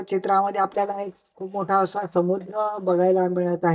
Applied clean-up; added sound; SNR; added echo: neural mask model DeepFilterNet 3.